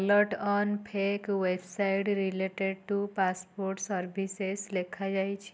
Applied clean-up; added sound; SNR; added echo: none; none; none; none.